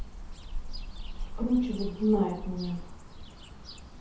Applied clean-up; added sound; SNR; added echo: none; Cricket / Bird; 5 dB; reverberation time 0.8 s.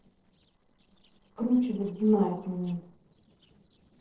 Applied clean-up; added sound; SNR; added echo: neural separator model SepFormer DNS4.